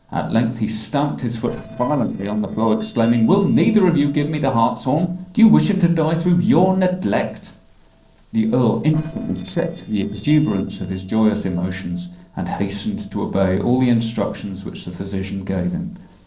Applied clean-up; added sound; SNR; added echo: neural separator model SepFormer DNS4.